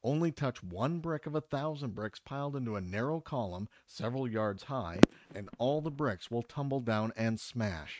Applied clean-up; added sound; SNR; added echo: neural mask model RNNoise.